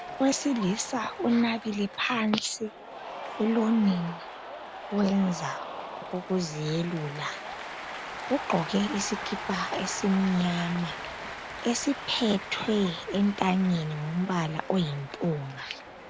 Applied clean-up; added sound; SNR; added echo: none; Cheering; 10 dB; none.